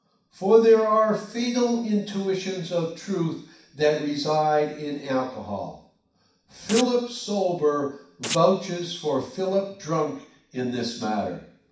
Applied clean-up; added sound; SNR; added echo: none; Domestic sounds, home sounds; 11 dB; reverberation time 0.6 s.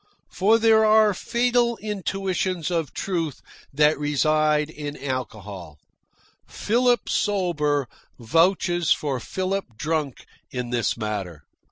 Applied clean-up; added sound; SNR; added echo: none; none; none; none.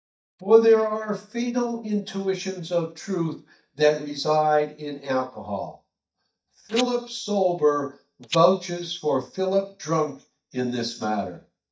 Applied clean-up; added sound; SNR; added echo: neural mask model DeepFilterNet 3.